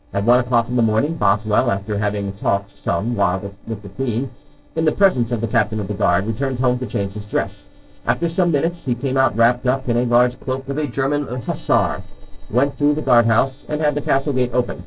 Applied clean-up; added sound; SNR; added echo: neural separator model SepFormer DNS4.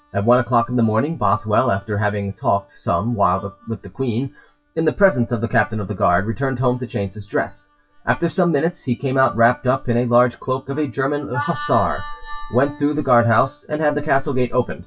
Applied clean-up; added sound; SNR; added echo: classical method WPE with log-MMSE.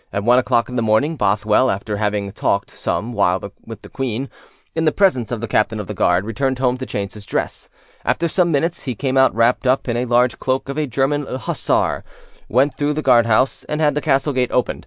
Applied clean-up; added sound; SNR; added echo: none; none; none; none.